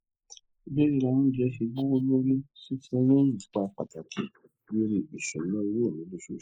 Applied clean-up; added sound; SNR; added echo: neural mask model Resemble Enhance denoiser.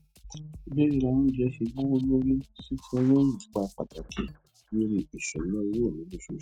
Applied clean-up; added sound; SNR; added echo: neural mask model RNNoise.